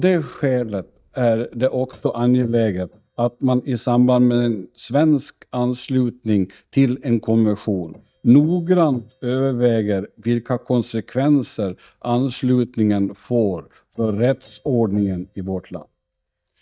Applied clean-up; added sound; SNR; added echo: neural mask model DeepFilterNet 3.